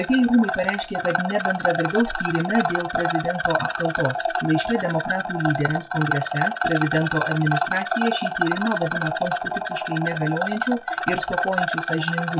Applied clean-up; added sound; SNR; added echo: classical method WPE with log-MMSE.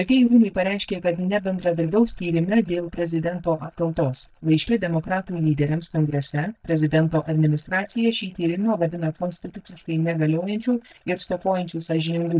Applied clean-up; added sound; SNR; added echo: neural mask model DeepFilterNet 3.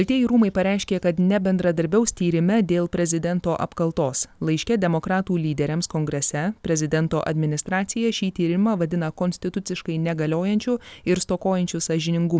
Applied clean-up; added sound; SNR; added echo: none; none; none; none.